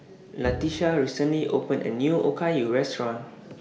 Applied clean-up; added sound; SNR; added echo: none; Bowed string instrument; 11 dB; none.